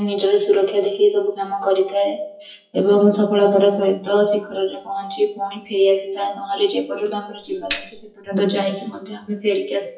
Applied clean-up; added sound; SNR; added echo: classical method WPE with log-MMSE.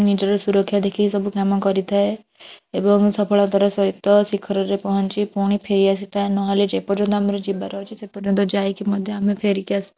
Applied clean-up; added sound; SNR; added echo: none; none; none; none.